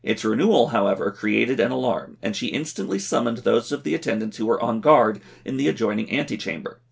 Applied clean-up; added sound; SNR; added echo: none; none; none; none.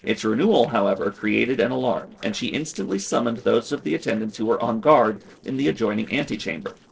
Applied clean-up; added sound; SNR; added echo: neural separator model SepFormer DNS4.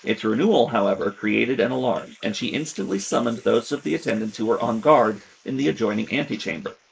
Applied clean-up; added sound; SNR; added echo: neural mask model Resemble Enhance denoiser.